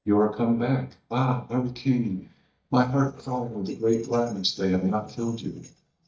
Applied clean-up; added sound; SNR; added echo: neural mask model DeepFilterNet 3.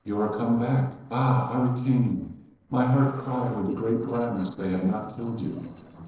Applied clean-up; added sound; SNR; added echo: neural separator model SepFormer DNS4.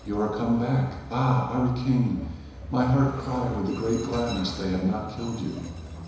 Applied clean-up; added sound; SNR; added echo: none; Train; 13 dB; reverberation time 1.0 s.